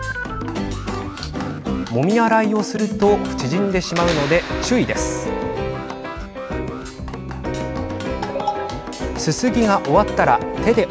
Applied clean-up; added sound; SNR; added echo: none; Alarm + Drum kit; 20 dB; none.